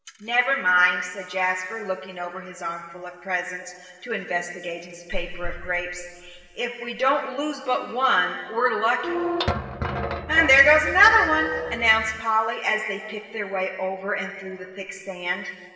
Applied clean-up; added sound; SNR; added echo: none; Squeak / Thump, thud; 5 dB; reverberation time 1.9 s.